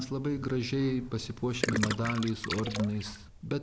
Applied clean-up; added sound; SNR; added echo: none; Gurgling; 4 dB; none.